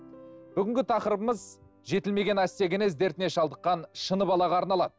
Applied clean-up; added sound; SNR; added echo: none; none; none; none.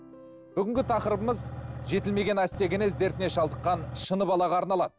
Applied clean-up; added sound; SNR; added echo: none; Engine / Truck / Car; 9 dB; none.